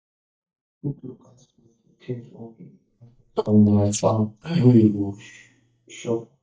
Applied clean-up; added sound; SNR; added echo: neural mask model DeepFilterNet 3.